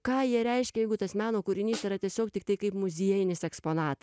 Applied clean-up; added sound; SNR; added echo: none; Snare drum; 19 dB; none.